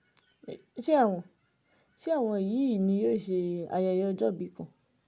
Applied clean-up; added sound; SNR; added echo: none; none; none; none.